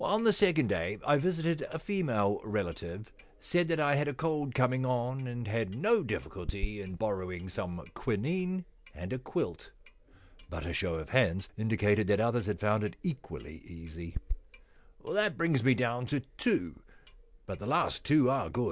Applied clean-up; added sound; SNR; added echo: none; Clock; 15 dB; none.